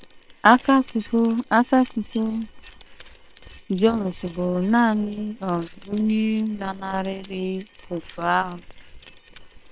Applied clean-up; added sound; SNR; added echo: neural separator model SepFormer WHAM!.